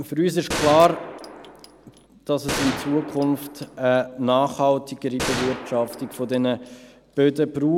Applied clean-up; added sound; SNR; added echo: none; Gunshot, gunfire; 9 dB; none.